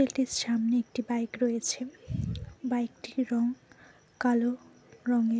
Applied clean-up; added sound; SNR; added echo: none; none; none; none.